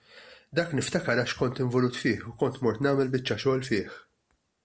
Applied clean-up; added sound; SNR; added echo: none; none; none; none.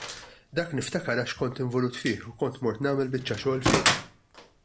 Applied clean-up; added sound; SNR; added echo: none; Gunshot, gunfire + Drawer open or close / Wood; 3 dB; none.